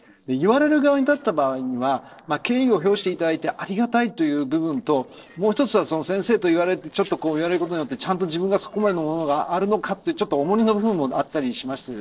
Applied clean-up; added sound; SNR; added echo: neural separator model SepFormer DNS4.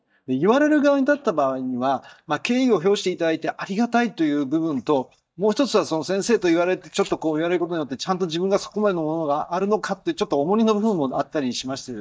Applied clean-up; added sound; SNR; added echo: neural mask model DeepFilterNet 3.